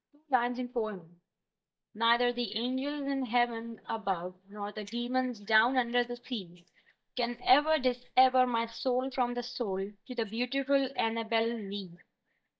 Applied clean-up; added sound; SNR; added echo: neural mask model DeepFilterNet 3.